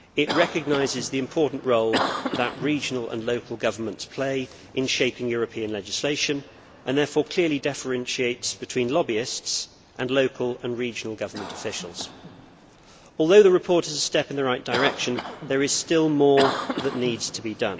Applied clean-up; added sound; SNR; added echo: none; Cough; 11 dB; none.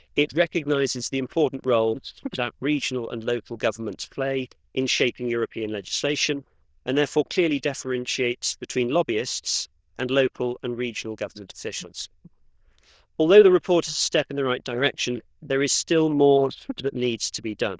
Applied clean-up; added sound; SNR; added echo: neural diffusion model UNIVERSE++.